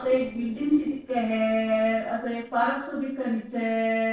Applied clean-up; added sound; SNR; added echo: neural separator model SepFormer DNS4.